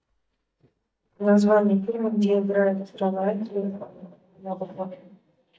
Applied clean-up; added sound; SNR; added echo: neural mask model DeepFilterNet 3.